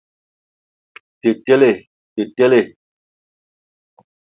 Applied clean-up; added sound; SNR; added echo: none; none; none; none.